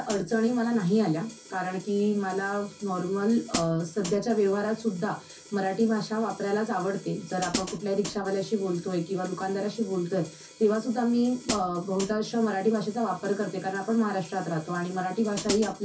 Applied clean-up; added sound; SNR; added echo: none; Hi-hat; 14 dB; reverberation time 0.3 s.